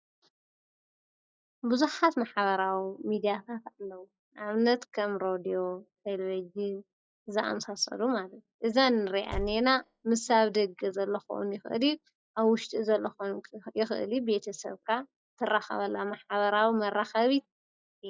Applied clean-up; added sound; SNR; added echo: classical method log-MMSE.